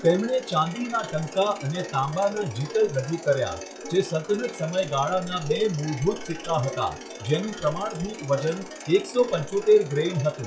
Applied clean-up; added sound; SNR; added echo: classical method log-MMSE.